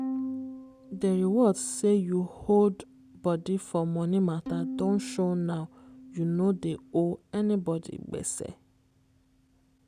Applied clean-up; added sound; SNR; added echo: none; Bowed string instrument; 13 dB; none.